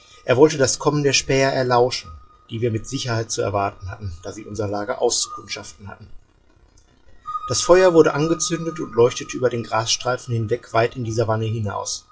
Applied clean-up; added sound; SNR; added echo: classical method WPE with log-MMSE.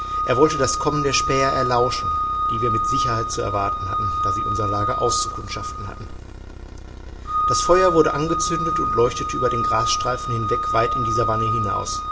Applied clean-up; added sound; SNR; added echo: none; Organ; 0 dB; reverberation time 0.5 s.